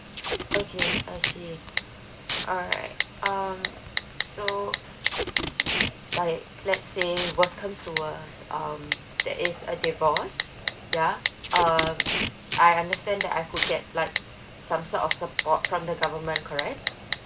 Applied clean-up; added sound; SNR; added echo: none; Typing + Packing tape, duct tape; 3 dB; none.